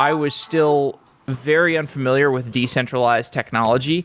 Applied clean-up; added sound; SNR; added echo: none; Sliding door; 17 dB; none.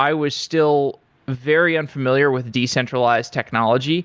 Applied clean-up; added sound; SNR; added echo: none; none; none; none.